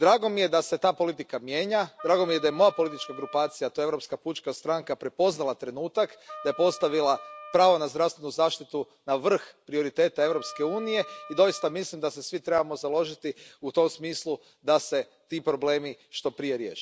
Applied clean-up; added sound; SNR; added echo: none; Wind instrument, woodwind instrument; 16 dB; none.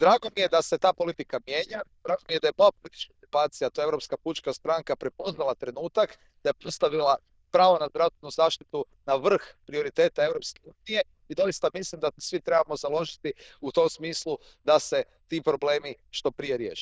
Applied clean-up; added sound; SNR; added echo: neural diffusion model UNIVERSE++.